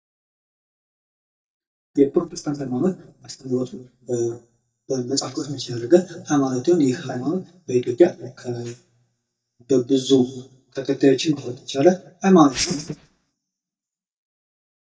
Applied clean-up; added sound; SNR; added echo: neural mask model DeepFilterNet 3.